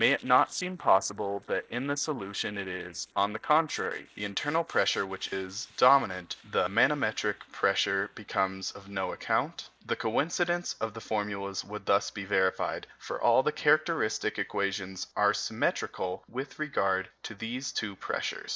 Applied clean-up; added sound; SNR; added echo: neural separator model SepFormer DNS4.